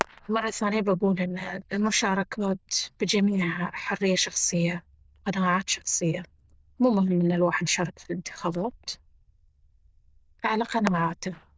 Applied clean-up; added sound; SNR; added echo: neural diffusion model UNIVERSE++.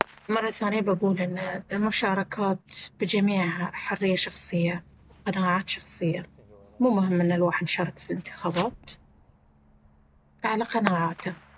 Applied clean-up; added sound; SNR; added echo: none; Fireworks; 16 dB; none.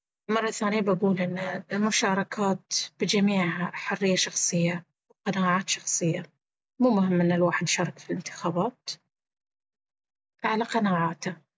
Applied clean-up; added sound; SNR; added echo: none; none; none; none.